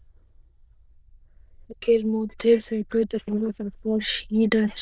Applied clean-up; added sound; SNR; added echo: neural diffusion model UNIVERSE++.